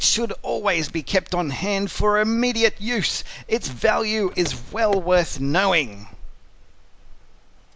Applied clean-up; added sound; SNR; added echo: none; Car; 15 dB; none.